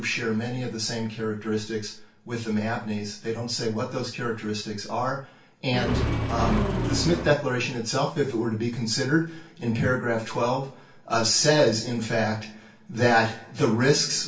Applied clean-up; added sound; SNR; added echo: none; Accelerating, revving, vroom; 0 dB; reverberation time 0.3 s.